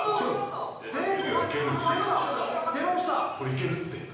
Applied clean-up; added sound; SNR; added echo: none; none; none; reverberation time 1.0 s.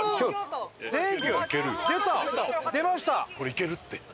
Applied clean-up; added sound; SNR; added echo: none; none; none; none.